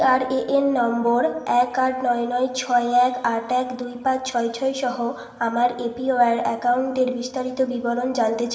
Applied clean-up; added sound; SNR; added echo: none; none; none; reverberation time 2.6 s.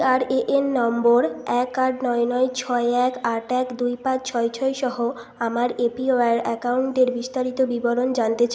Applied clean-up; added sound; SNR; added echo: none; none; none; none.